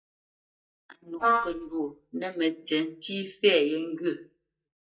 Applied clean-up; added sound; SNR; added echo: neural mask model DeepFilterNet 3.